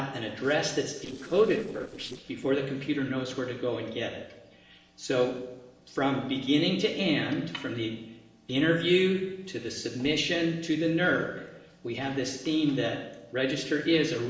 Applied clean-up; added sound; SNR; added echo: neural separator model SepFormer DNS4.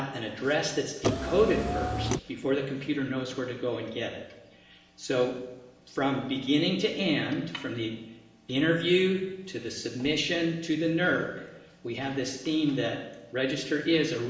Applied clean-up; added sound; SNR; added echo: none; Car; 0 dB; reverberation time 1.0 s.